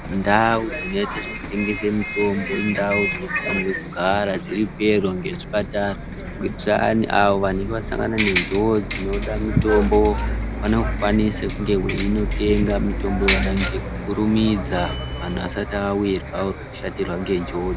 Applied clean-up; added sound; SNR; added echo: none; Bus; 5 dB; none.